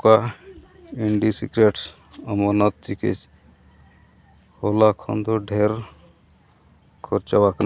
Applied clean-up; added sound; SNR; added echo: none; none; none; none.